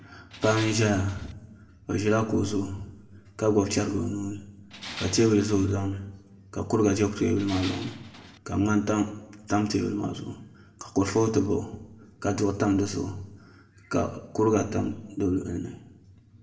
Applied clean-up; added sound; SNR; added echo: none; Tools; 13 dB; reverberation time 0.6 s.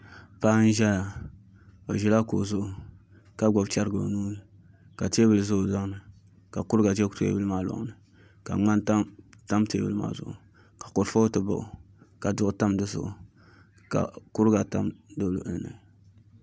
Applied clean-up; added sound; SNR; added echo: none; none; none; none.